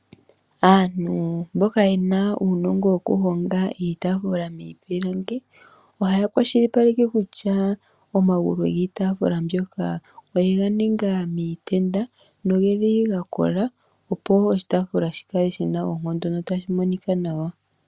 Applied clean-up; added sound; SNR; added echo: none; none; none; none.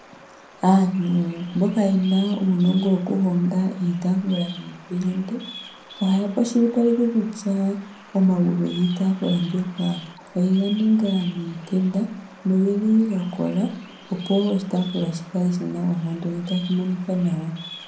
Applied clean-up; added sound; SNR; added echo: none; Bird vocalization, bird call, bird song; 20 dB; reverberation time 0.6 s.